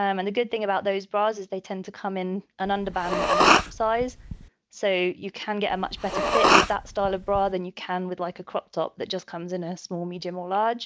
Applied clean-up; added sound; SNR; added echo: none; Respiratory sounds; -4 dB; none.